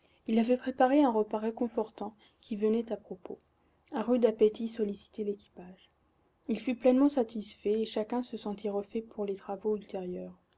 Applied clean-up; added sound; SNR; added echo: none; none; none; none.